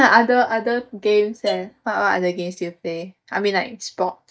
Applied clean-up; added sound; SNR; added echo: neural mask model DeepFilterNet 3.